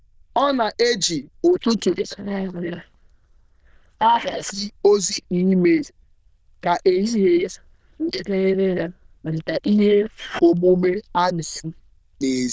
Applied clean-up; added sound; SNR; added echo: neural diffusion model UNIVERSE++.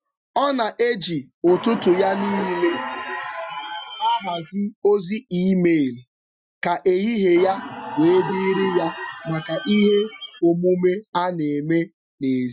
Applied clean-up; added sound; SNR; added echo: classical method Wiener filter.